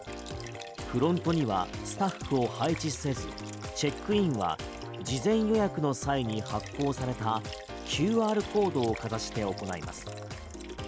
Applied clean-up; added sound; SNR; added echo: none; Liquid; 19 dB; none.